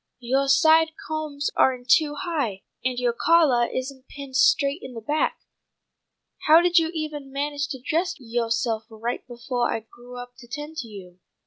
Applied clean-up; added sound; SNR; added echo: none; none; none; none.